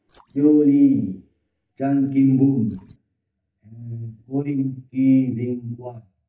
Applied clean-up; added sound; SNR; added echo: neural mask model DeepFilterNet 3.